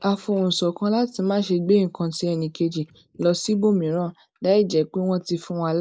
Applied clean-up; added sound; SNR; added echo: neural mask model Resemble Enhance denoiser.